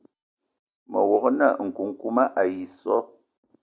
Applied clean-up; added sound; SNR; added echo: none; none; none; none.